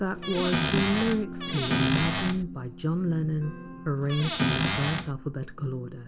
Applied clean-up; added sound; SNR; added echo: none; Squeak / Cupboard open or close; -2 dB; reverberation time 0.7 s.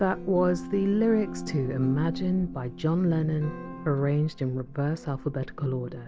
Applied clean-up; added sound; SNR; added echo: none; none; none; none.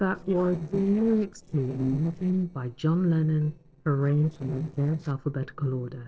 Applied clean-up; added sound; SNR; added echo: neural separator model SepFormer DNS4.